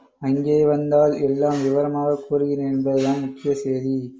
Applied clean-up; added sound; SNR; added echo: none; none; none; none.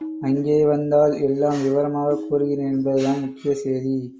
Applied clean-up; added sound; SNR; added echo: none; Tabla; 17 dB; none.